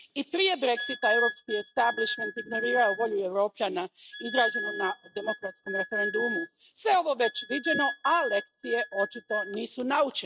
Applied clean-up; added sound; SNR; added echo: neural mask model RNNoise.